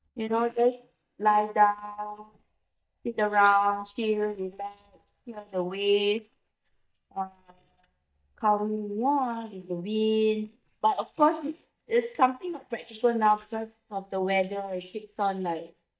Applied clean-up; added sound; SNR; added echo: neural mask model DeepFilterNet 3.